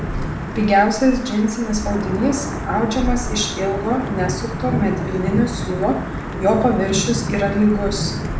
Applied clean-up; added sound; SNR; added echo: none; Thunder / Wind / Rain; 4 dB; reverberation time 0.5 s.